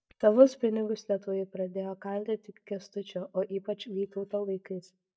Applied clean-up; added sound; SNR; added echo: neural mask model DeepFilterNet 3.